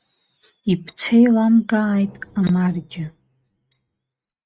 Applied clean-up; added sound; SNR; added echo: neural mask model RNNoise.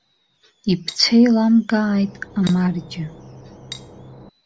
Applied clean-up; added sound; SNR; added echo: none; Cutlery, silverware + Engine / Boat, Water vehicle; 19 dB; none.